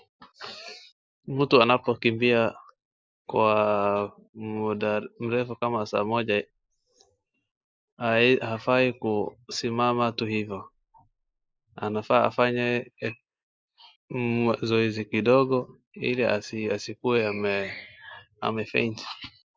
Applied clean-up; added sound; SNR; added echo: neural mask model Resemble Enhance denoiser.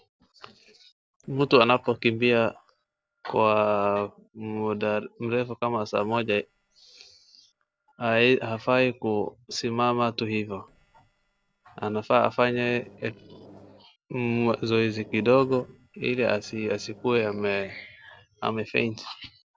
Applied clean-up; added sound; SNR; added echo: neural separator model SepFormer DNS4.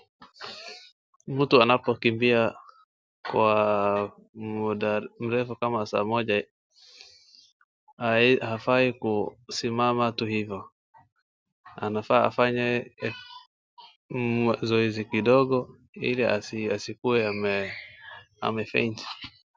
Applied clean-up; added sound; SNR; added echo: none; none; none; none.